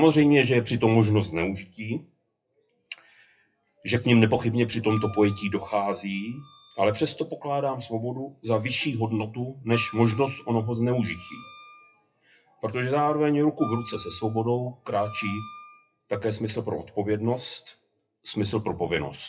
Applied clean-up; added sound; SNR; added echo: classical method WPE with log-MMSE.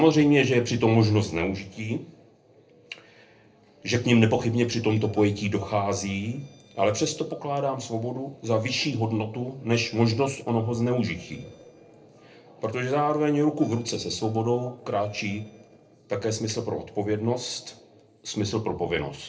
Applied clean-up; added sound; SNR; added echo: neural separator model SepFormer DNS4.